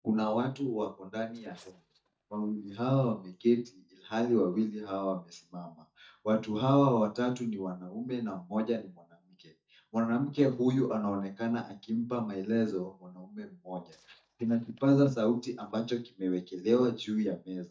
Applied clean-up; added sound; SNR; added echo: neural mask model DeepFilterNet 3.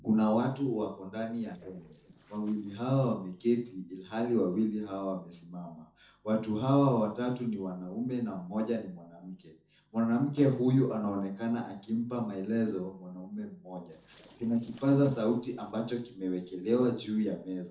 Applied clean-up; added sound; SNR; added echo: neural separator model SepFormer DNS4.